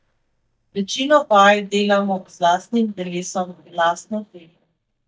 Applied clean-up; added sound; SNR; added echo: neural mask model DeepFilterNet 3.